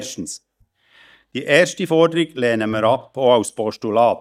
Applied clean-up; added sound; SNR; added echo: neural mask model DeepFilterNet 3.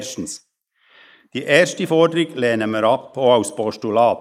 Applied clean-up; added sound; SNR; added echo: neural mask model Resemble Enhance denoiser.